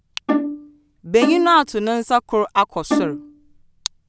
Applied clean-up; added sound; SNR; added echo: none; Bowed string instrument; 3 dB; none.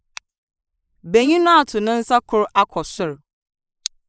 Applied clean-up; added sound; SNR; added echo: neural mask model Resemble Enhance denoiser.